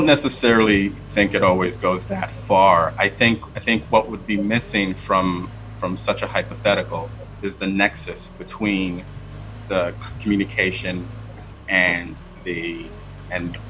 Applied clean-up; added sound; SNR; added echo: none; Accelerating, revving, vroom; 15 dB; none.